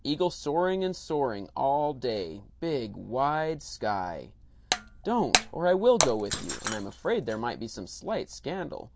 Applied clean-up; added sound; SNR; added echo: none; Shatter; 4 dB; none.